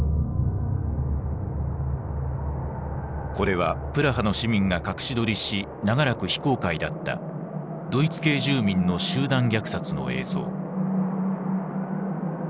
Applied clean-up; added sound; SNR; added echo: none; none; none; none.